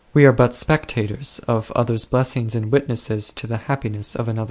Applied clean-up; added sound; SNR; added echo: neural mask model Resemble Enhance denoiser.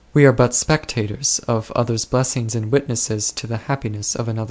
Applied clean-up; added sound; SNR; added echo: none; none; none; none.